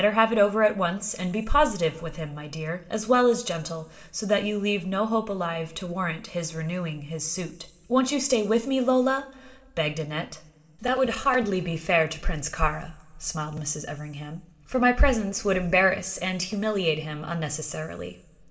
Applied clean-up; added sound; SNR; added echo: none; none; none; reverberation time 1.6 s.